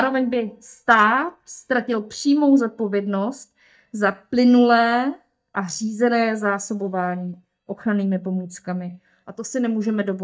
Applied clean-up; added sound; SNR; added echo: neural mask model DeepFilterNet 3.